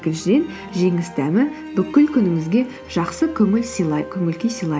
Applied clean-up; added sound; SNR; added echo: none; none; none; none.